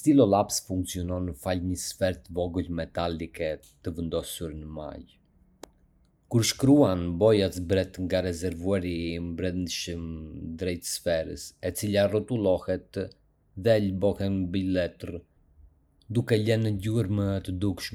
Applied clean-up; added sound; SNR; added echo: none; none; none; none.